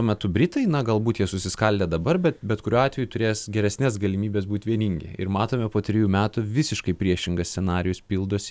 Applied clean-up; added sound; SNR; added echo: none; none; none; none.